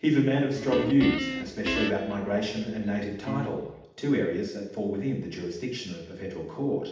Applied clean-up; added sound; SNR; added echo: none; Guitar; 6 dB; reverberation time 0.8 s.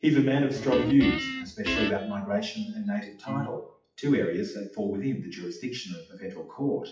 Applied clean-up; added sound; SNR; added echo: classical method WPE with log-MMSE.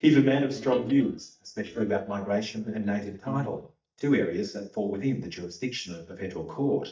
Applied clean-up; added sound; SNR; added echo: neural mask model DeepFilterNet 3.